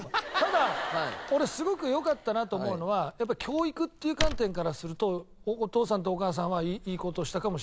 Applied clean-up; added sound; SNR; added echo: none; Tearing / Wood; 11 dB; none.